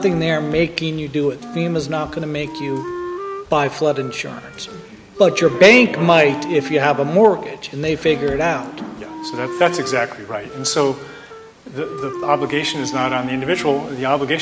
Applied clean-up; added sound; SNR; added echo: none; Wind instrument, woodwind instrument; 12 dB; none.